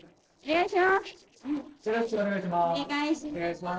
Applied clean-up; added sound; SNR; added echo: neural separator model SepFormer DNS4.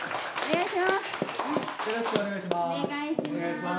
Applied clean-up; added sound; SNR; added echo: none; Run; 5 dB; none.